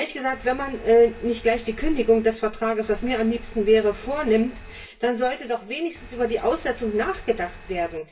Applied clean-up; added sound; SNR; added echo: none; Engine; 18 dB; reverberation time 0.2 s.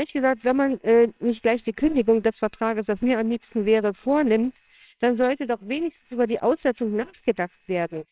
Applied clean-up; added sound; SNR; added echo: neural separator model SepFormer WHAMR!.